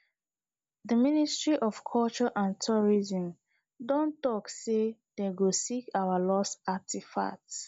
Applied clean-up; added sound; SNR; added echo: none; none; none; none.